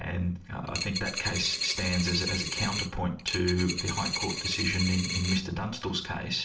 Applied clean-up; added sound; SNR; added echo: none; Coin (dropping); 4 dB; reverberation time 0.4 s.